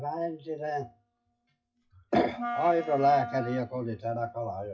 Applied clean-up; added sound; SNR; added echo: classical method WPE with log-MMSE.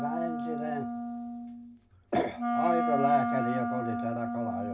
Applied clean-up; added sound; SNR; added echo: none; Wind instrument, woodwind instrument; -1 dB; reverberation time 0.2 s.